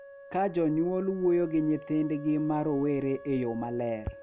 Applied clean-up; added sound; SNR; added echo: none; Wind instrument, woodwind instrument; 18 dB; none.